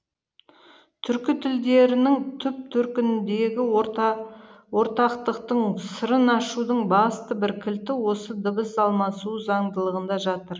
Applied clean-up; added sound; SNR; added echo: none; none; none; none.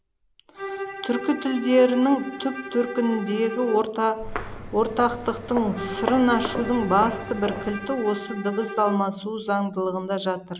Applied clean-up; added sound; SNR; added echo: none; Walk, footsteps + Bowed string instrument; 10 dB; none.